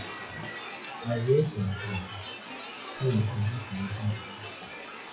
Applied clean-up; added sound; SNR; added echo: classical method WPE with log-MMSE.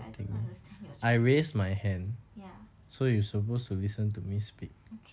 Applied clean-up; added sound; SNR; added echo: none; none; none; none.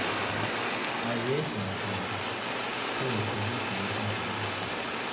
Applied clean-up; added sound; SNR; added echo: none; Fire; -4 dB; reverberation time 0.9 s.